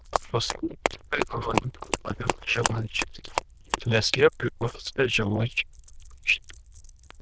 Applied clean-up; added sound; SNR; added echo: neural diffusion model UNIVERSE++.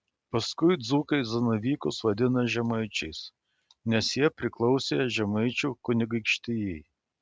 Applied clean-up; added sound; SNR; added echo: none; none; none; none.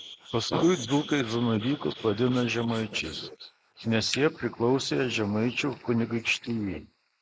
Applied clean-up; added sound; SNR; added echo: neural mask model Resemble Enhance denoiser.